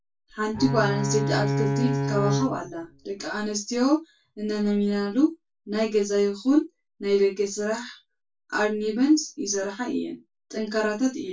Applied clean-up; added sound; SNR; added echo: none; Bowed string instrument; 2 dB; reverberation time 0.2 s.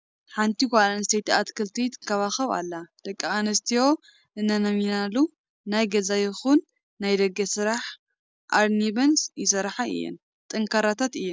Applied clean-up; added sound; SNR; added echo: none; none; none; none.